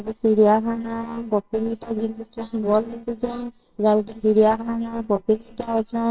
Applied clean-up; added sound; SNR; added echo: neural separator model SepFormer WHAMR!.